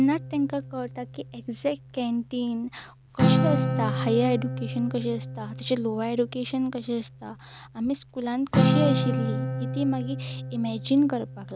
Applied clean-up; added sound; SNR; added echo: none; Acoustic guitar; 1 dB; none.